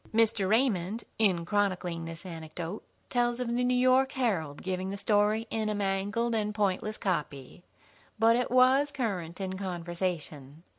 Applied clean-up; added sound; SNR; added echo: none; none; none; none.